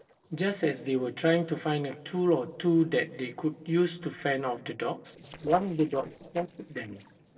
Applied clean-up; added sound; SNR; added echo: neural separator model SepFormer DNS4.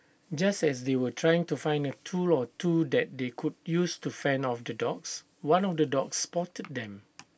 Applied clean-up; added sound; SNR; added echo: none; none; none; none.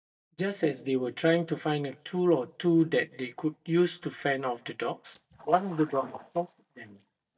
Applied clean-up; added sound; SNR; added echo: neural mask model DeepFilterNet 3.